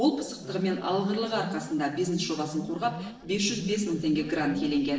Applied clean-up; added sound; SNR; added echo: neural separator model SepFormer DNS4.